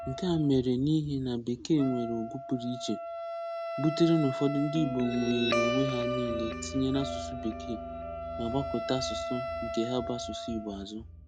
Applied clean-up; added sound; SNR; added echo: none; Wind instrument, woodwind instrument + Guitar; 5 dB; none.